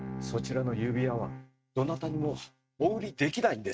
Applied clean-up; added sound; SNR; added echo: neural mask model RNNoise.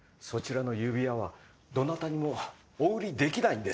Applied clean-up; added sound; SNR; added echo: none; none; none; none.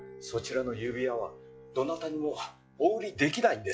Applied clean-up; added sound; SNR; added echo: classical method log-MMSE.